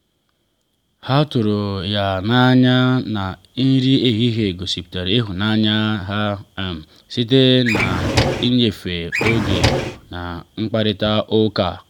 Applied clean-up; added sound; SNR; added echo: none; Drawer open or close; 2 dB; none.